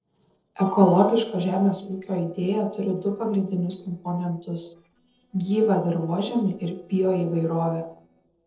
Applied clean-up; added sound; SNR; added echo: neural separator model SepFormer DNS4.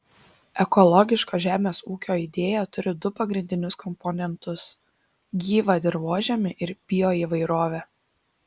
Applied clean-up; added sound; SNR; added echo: none; none; none; none.